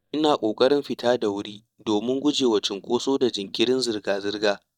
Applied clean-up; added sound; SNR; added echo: neural mask model DeepFilterNet 3.